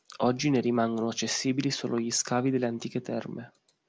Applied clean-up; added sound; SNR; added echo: none; none; none; none.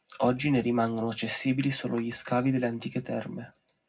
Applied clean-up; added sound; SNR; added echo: none; none; none; reverberation time 0.3 s.